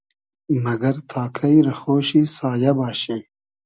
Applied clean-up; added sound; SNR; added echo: none; none; none; none.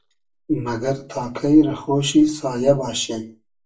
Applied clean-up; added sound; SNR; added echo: none; none; none; reverberation time 0.3 s.